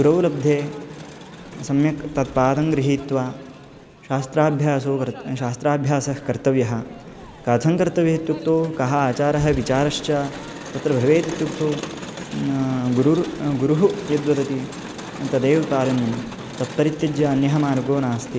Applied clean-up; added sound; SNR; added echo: none; Crowd; 14 dB; none.